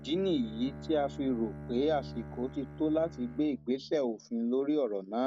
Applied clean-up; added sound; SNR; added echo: none; Bowed string instrument; 14 dB; none.